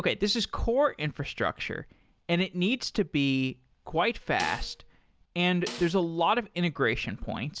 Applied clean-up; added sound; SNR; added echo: none; Snare drum; 15 dB; none.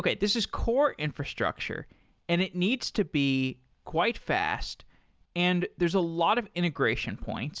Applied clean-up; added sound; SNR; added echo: none; none; none; none.